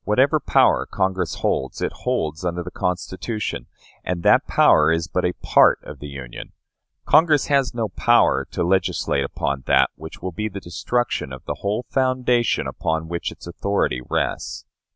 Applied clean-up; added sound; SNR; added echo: none; none; none; none.